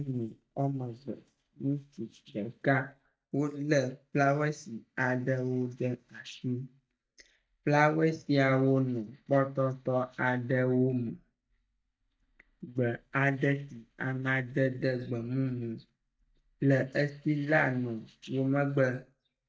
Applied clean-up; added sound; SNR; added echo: neural mask model DeepFilterNet 3.